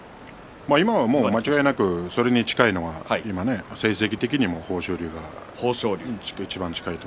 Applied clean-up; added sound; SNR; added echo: none; none; none; none.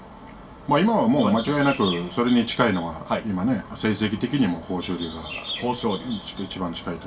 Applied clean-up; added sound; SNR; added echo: none; Chirp, tweet; 14 dB; reverberation time 0.2 s.